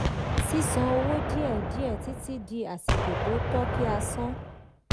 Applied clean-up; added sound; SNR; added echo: none; Gunshot, gunfire; -2 dB; none.